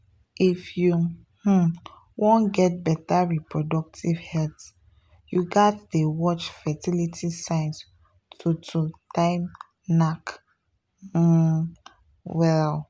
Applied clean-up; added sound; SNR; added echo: none; none; none; none.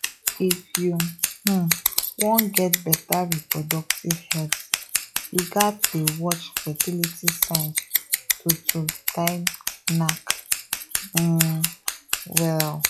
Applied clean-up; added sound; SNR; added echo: classical method log-MMSE.